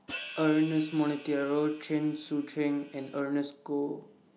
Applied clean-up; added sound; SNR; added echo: none; Hi-hat; 16 dB; none.